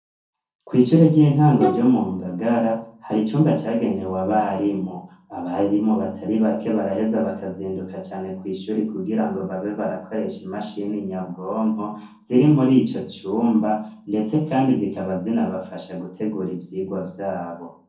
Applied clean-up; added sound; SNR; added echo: neural separator model SepFormer DNS4.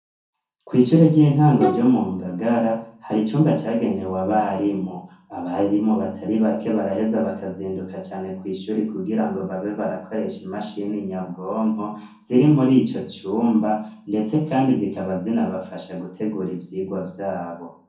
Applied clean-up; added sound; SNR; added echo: none; Bowed string instrument; 6 dB; reverberation time 0.5 s.